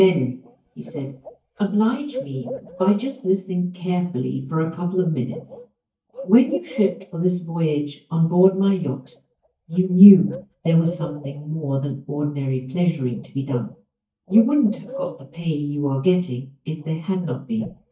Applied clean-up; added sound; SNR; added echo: neural mask model DeepFilterNet 3.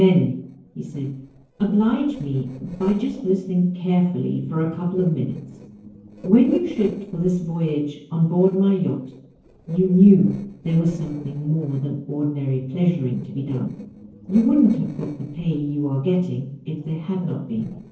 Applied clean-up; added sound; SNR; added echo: neural separator model SepFormer DNS4.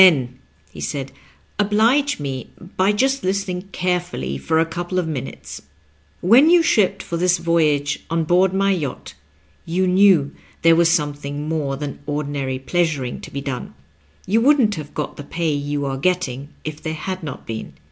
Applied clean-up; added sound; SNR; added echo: none; none; none; none.